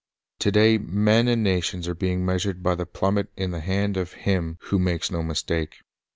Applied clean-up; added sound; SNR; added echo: none; none; none; none.